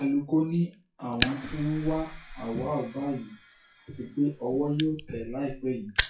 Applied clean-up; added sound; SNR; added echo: classical method WPE with log-MMSE.